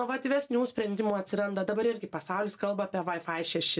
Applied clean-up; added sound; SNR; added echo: none; none; none; none.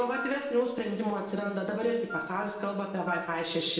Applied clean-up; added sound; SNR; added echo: none; Wind instrument, woodwind instrument; 10 dB; reverberation time 0.9 s.